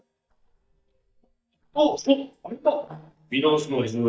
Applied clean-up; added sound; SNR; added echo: neural mask model DeepFilterNet 3.